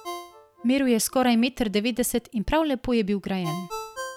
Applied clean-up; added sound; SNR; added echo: none; Ringtone; 16 dB; none.